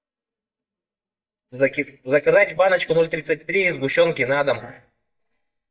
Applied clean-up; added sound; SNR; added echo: neural mask model DeepFilterNet 3.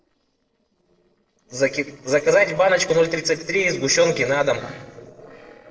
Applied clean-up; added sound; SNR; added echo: neural separator model SepFormer DNS4.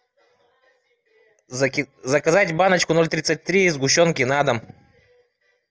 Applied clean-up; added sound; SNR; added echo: none; none; none; none.